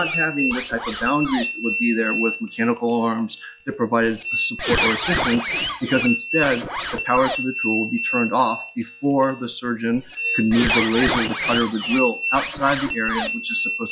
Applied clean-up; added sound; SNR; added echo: classical method log-MMSE.